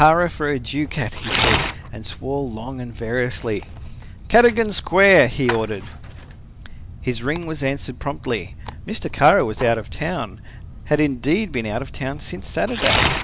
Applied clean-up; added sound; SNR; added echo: none; Tearing; 8 dB; none.